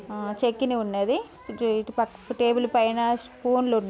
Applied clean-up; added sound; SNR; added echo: none; none; none; none.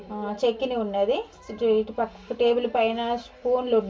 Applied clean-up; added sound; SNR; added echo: none; none; none; reverberation time 0.1 s.